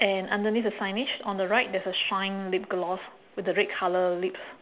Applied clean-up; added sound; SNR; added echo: none; none; none; none.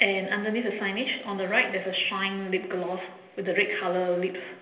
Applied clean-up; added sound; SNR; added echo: none; none; none; reverberation time 1.4 s.